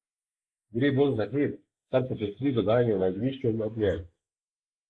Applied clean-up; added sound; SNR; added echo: neural mask model Resemble Enhance denoiser.